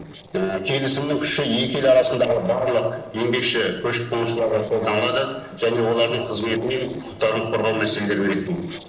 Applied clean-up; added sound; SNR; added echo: neural separator model SepFormer DNS4.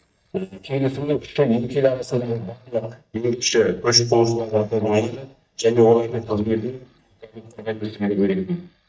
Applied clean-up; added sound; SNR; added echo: neural mask model DeepFilterNet 3.